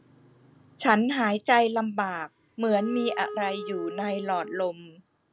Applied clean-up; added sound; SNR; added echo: none; Wind instrument, woodwind instrument; 11 dB; none.